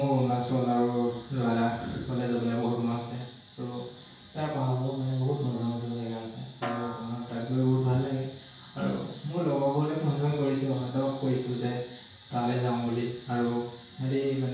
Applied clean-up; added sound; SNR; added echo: none; Snare drum; 13 dB; reverberation time 0.6 s.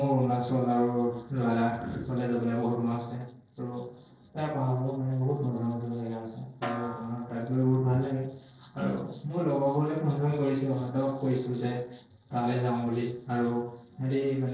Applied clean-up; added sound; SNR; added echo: neural separator model SepFormer DNS4.